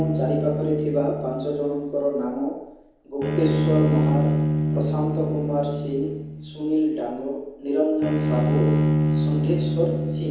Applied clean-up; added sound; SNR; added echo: none; Bowed string instrument; -1 dB; reverberation time 1.0 s.